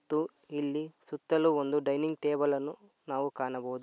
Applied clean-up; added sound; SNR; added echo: none; none; none; none.